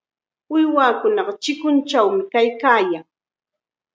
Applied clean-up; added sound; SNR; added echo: none; none; none; none.